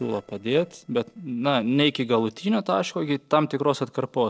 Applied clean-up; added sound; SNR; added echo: neural separator model SepFormer DNS4.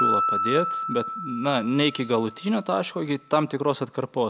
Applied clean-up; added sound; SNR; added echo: none; Piano; 5 dB; none.